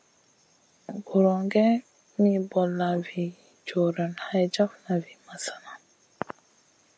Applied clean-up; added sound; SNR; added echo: none; none; none; none.